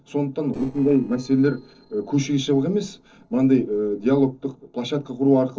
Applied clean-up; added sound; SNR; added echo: neural separator model SepFormer DNS4.